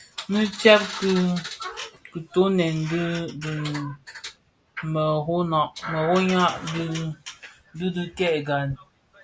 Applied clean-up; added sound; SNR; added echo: none; none; none; none.